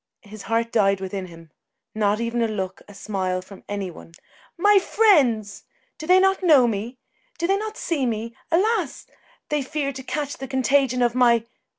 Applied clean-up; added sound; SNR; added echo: none; none; none; none.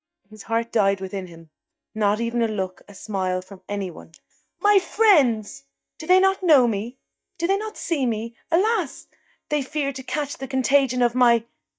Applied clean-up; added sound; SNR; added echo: neural mask model DeepFilterNet 3.